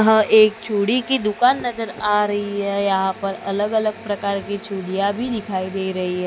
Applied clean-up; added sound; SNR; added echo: none; none; none; none.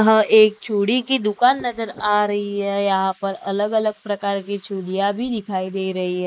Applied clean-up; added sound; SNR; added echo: neural mask model Resemble Enhance denoiser.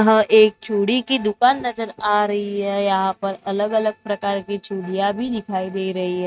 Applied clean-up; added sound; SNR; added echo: neural mask model RNNoise.